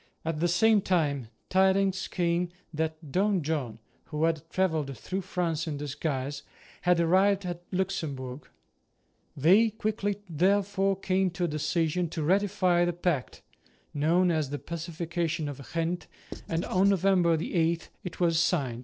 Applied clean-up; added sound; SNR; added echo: neural separator model SepFormer DNS4.